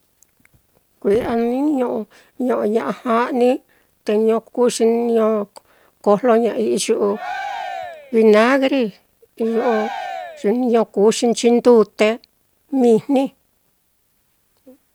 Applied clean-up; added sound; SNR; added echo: none; Cheering; 12 dB; none.